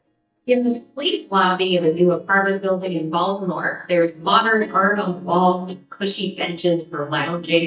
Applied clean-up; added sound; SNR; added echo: neural mask model DeepFilterNet 3.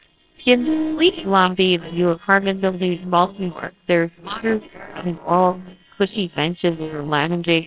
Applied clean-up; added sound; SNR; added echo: neural separator model SepFormer WHAMR!.